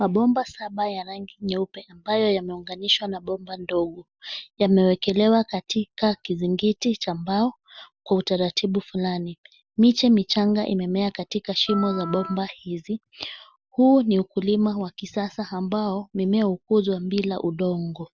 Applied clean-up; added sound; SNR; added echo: none; Wind instrument, woodwind instrument; 13 dB; none.